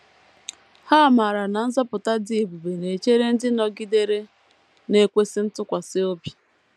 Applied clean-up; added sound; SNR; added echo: none; none; none; none.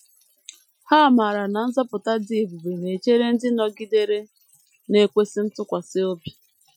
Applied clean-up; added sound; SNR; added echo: classical method Wiener filter.